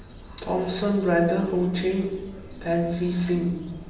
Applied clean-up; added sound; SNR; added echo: none; Bird; 18 dB; reverberation time 0.9 s.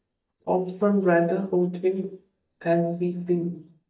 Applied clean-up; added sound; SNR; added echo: neural mask model DeepFilterNet 3.